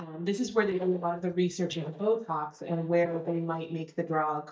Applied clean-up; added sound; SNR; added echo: neural mask model DeepFilterNet 3.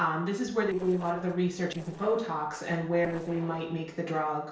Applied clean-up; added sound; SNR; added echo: neural separator model SepFormer DNS4.